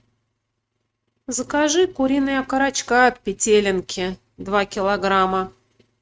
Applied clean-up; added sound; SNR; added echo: neural mask model RNNoise.